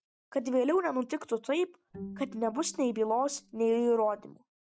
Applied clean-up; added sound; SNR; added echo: none; Bowed string instrument; 18 dB; none.